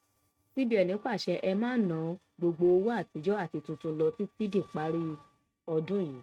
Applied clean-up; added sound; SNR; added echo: neural mask model RNNoise.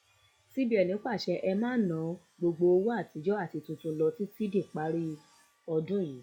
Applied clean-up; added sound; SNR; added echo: classical method log-MMSE.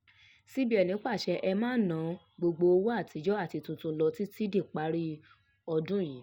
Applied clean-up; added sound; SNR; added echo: none; none; none; none.